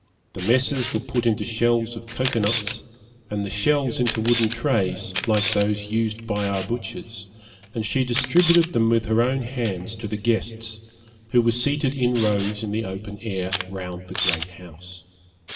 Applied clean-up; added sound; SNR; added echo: none; Camera; 8 dB; reverberation time 2.6 s.